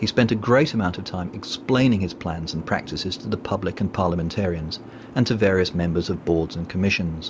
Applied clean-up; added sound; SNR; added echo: none; Boat, Water vehicle; 17 dB; none.